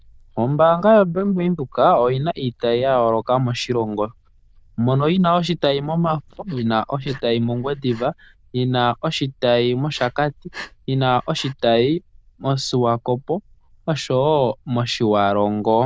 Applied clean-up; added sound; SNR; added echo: neural diffusion model UNIVERSE++.